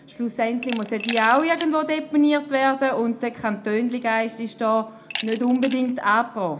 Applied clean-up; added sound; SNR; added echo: none; Glass; 16 dB; reverberation time 0.2 s.